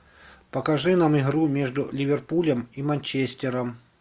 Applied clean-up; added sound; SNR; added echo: none; none; none; none.